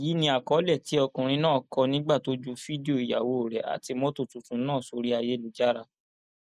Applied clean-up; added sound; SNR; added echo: neural mask model Resemble Enhance denoiser.